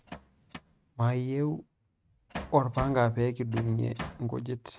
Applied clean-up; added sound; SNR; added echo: neural mask model RNNoise.